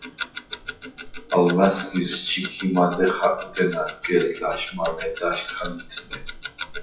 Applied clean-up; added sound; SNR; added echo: classical method WPE with log-MMSE.